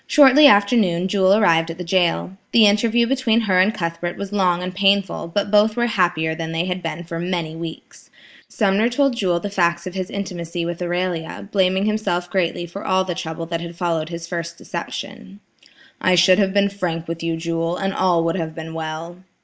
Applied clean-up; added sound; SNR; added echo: none; none; none; none.